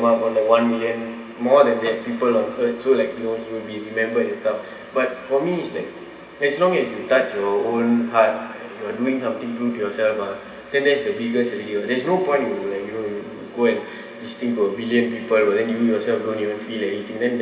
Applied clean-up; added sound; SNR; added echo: none; none; none; reverberation time 2.5 s.